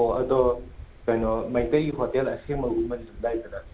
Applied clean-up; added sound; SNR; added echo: none; Waves, surf; 14 dB; none.